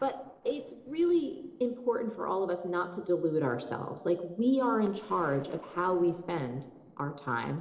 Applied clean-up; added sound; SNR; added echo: neural separator model SepFormer DNS4.